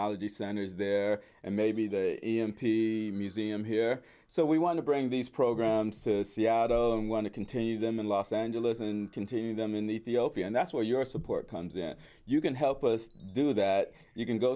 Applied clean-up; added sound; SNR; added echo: none; Chime; 15 dB; none.